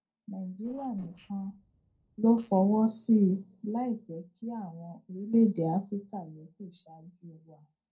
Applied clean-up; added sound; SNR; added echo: neural separator model SepFormer DNS4.